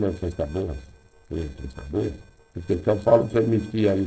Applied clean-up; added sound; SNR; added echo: neural separator model SepFormer DNS4.